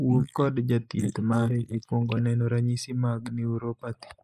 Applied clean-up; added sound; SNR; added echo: neural mask model Resemble Enhance denoiser.